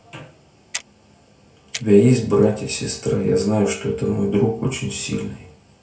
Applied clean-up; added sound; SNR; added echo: none; Clock; 17 dB; reverberation time 0.3 s.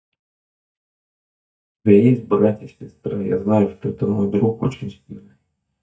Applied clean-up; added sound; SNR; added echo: neural mask model DeepFilterNet 3.